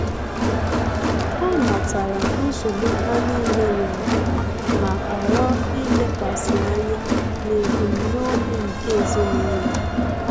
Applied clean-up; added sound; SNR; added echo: none; Crowd; -4 dB; none.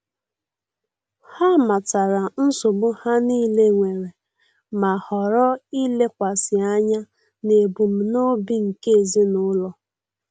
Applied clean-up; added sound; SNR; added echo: none; none; none; none.